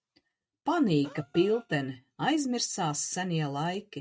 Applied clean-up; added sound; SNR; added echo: neural mask model RNNoise.